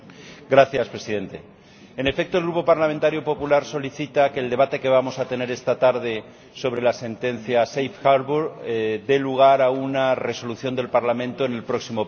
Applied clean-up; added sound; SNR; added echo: none; none; none; none.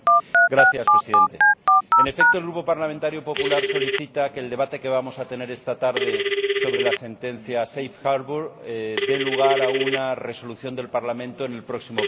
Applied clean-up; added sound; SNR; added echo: none; Telephone; -4 dB; none.